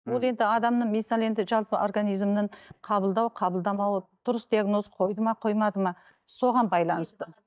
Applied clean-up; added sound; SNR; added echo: neural mask model DeepFilterNet 3.